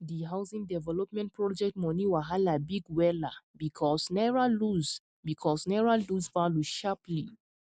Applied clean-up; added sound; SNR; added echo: none; none; none; none.